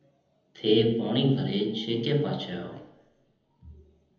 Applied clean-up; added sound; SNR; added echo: none; none; none; reverberation time 0.9 s.